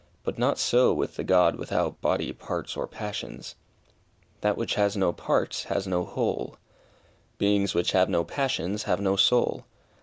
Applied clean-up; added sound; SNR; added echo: none; none; none; none.